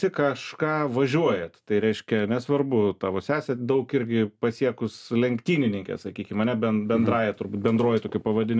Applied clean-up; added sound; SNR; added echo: none; none; none; none.